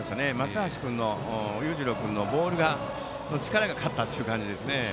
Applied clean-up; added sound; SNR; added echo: none; none; none; none.